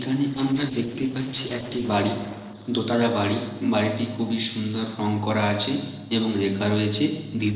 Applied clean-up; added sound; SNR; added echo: neural separator model SepFormer DNS4.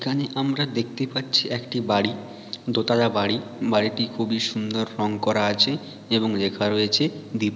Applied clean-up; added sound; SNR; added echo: none; none; none; none.